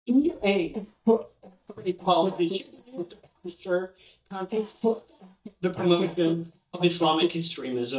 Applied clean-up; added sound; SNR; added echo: neural mask model DeepFilterNet 3.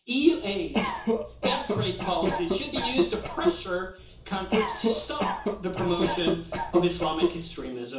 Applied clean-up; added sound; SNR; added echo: none; Cough; 0 dB; reverberation time 0.7 s.